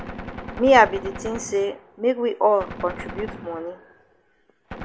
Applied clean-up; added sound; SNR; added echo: none; Gunshot, gunfire; 13 dB; none.